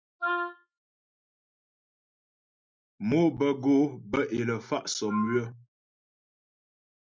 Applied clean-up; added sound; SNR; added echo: neural mask model Resemble Enhance denoiser.